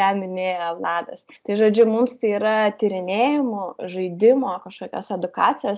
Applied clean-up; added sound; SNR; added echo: none; none; none; none.